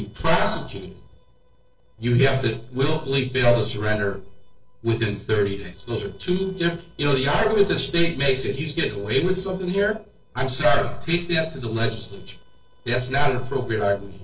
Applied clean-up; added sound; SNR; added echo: neural separator model SepFormer DNS4.